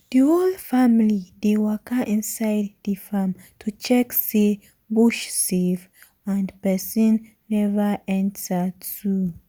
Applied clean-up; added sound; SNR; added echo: none; none; none; none.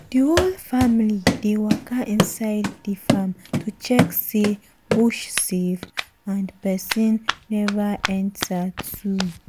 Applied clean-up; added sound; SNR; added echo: none; Run; 5 dB; none.